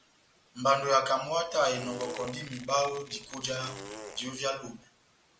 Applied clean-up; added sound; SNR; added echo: none; Crackle / Crushing + Fart; 15 dB; none.